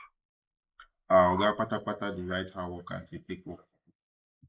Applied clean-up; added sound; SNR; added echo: neural mask model Resemble Enhance denoiser.